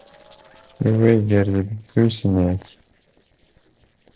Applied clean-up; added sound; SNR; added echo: neural separator model SepFormer DNS4.